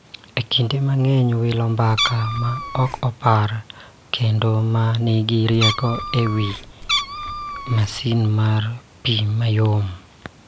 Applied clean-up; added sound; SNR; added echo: none; Meow; 6 dB; none.